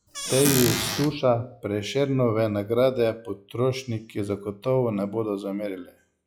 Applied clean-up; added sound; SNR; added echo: classical method log-MMSE.